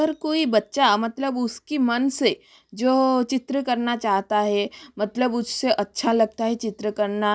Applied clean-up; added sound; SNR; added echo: none; none; none; none.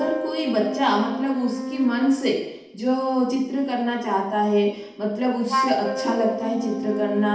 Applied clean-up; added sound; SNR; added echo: none; Wind instrument, woodwind instrument; 7 dB; reverberation time 0.8 s.